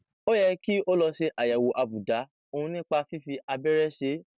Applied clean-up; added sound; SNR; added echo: none; none; none; none.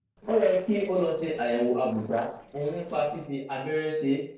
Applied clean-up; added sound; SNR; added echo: neural separator model SepFormer DNS4.